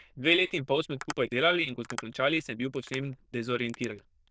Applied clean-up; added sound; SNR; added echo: neural diffusion model UNIVERSE++.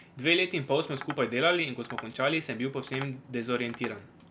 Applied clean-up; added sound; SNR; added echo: none; Tap; 16 dB; none.